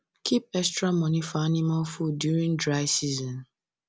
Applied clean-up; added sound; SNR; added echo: none; none; none; none.